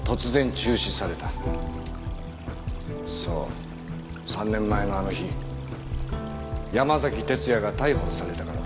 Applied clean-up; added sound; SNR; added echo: none; Stream; 17 dB; none.